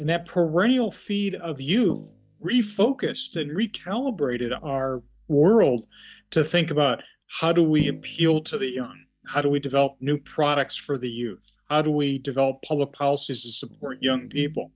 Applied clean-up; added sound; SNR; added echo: neural mask model DeepFilterNet 3.